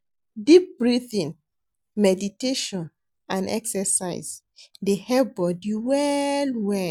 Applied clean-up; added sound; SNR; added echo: none; none; none; none.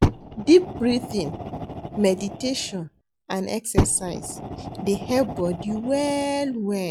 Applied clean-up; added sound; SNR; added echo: none; Fire; 5 dB; none.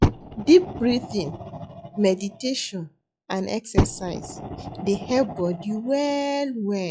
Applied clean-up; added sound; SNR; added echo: classical method log-MMSE.